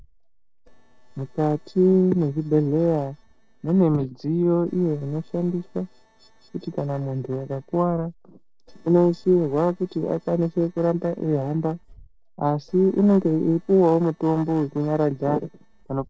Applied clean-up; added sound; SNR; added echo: neural separator model SepFormer DNS4.